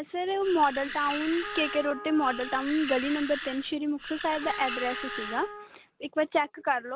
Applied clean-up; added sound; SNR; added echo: none; Animal + Trumpet; 9 dB; none.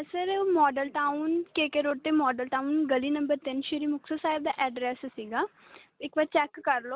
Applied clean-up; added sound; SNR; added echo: none; none; none; none.